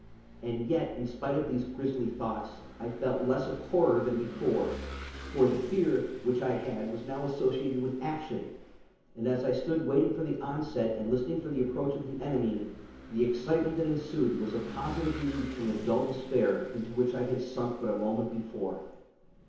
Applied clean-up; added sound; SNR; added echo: none; Engine / Vehicle; 15 dB; reverberation time 1.0 s.